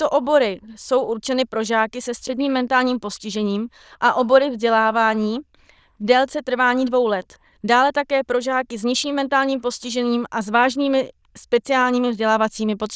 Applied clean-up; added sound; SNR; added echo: neural diffusion model UNIVERSE++.